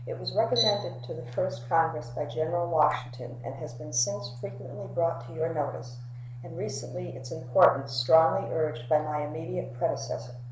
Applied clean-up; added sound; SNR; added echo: none; none; none; none.